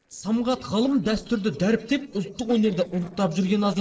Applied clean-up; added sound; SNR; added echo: neural separator model SepFormer DNS4.